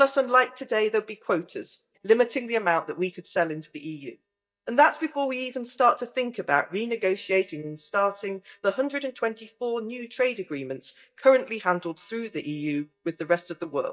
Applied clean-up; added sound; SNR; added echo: neural mask model DeepFilterNet 3.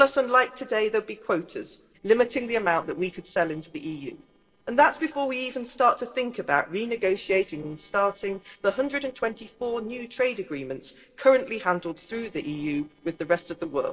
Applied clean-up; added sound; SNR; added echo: neural separator model SepFormer DNS4.